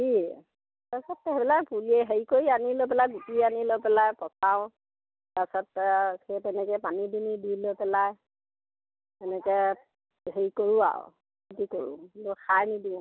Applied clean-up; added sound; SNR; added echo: none; none; none; none.